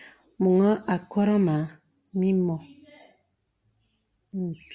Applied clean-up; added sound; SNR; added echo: none; none; none; none.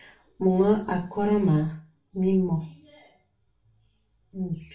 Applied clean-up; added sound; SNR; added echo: none; none; none; reverberation time 0.3 s.